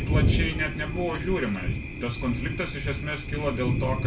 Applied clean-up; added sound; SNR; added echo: none; Thunder; -3 dB; reverberation time 0.3 s.